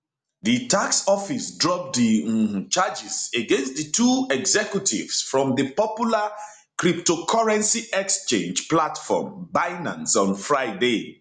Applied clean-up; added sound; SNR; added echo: none; none; none; none.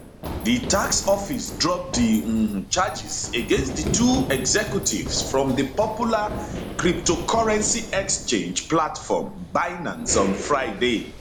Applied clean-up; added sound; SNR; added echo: none; Run; 9 dB; none.